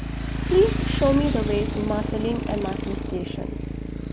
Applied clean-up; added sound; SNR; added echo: none; Motorcycle; 1 dB; none.